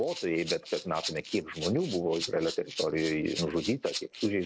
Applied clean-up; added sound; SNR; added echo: neural mask model Resemble Enhance denoiser.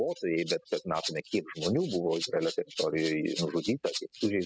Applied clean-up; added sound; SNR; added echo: classical method spectral subtraction.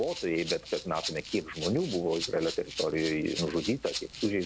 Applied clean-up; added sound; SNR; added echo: none; Rattle (instrument); 10 dB; none.